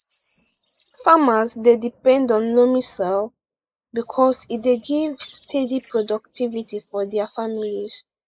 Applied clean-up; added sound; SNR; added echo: neural mask model Resemble Enhance denoiser.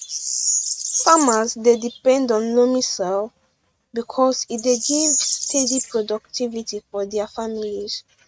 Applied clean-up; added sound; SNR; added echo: neural mask model RNNoise.